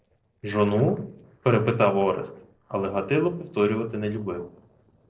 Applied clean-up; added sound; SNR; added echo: neural separator model SepFormer DNS4.